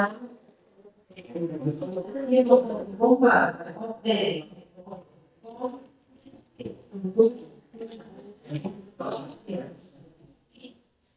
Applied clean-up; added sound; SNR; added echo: neural mask model DeepFilterNet 3.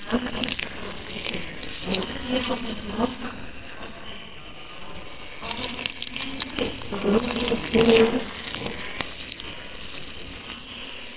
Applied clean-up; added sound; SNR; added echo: neural separator model SepFormer WHAMR!.